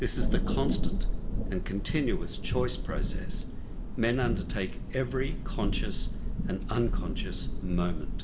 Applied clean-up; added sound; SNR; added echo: none; Thunder / Rain; -4 dB; reverberation time 0.6 s.